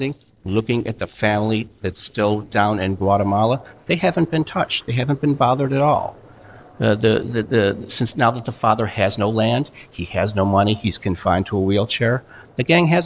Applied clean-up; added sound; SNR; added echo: neural separator model SepFormer DNS4.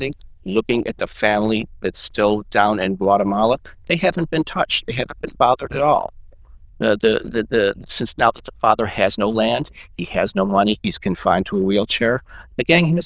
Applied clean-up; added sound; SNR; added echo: neural diffusion model UNIVERSE++.